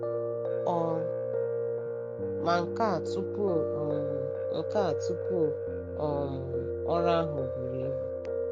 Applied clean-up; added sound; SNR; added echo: none; Piano; -2 dB; none.